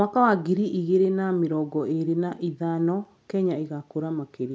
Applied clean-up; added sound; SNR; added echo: none; none; none; none.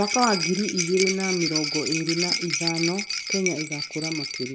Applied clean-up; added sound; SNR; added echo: none; Rattle; 2 dB; none.